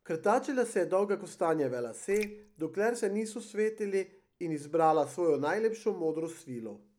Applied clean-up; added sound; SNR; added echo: none; Raindrop; 16 dB; none.